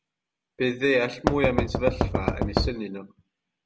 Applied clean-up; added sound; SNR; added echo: none; Knock; -2 dB; none.